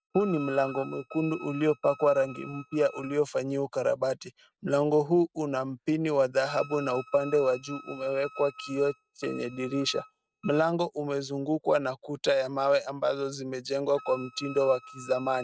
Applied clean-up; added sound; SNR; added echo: neural mask model RNNoise.